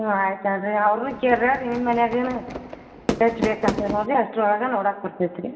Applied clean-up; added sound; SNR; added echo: none; Fireworks; 8 dB; reverberation time 1.9 s.